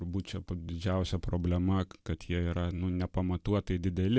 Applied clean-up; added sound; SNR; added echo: none; none; none; none.